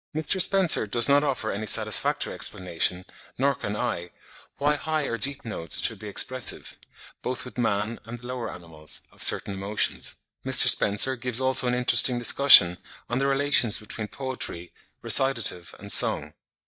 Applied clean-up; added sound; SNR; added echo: neural mask model DeepFilterNet 3.